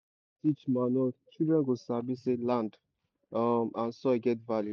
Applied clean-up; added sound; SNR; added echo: none; none; none; none.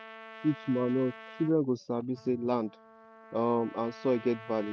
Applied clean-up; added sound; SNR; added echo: none; Trumpet; 18 dB; none.